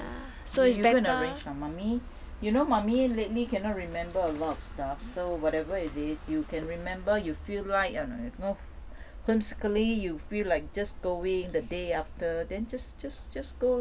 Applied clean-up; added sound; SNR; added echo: none; Gunshot, gunfire; 20 dB; none.